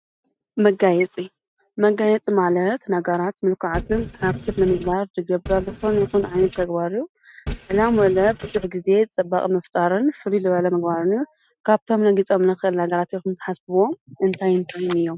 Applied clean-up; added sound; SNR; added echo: neural mask model RNNoise.